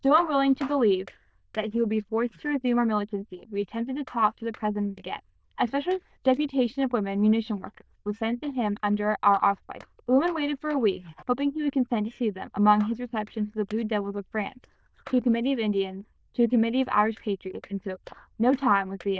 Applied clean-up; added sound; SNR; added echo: neural diffusion model UNIVERSE++.